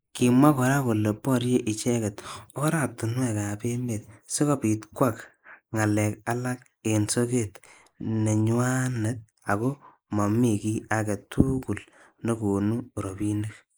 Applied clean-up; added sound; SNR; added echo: neural mask model Resemble Enhance denoiser.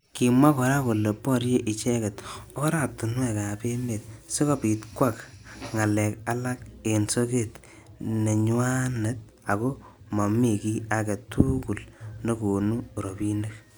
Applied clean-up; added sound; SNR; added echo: none; none; none; none.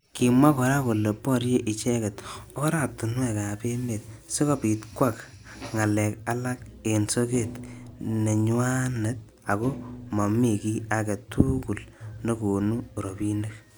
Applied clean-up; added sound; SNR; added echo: none; Thump, thud; 16 dB; none.